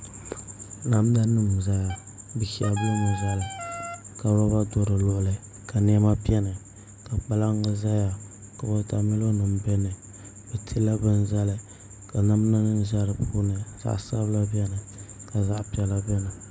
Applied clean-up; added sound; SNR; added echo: none; Wind instrument, woodwind instrument; 12 dB; none.